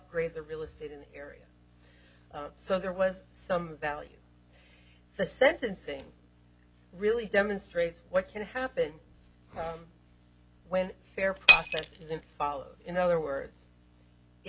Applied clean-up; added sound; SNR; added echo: none; Shatter; -4 dB; none.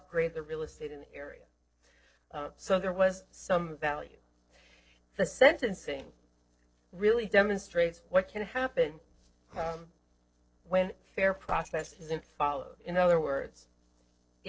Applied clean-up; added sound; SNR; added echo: neural separator model SepFormer DNS4.